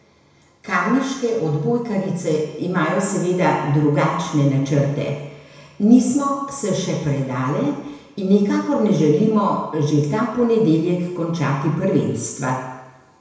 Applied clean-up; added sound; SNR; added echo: none; none; none; reverberation time 1.0 s.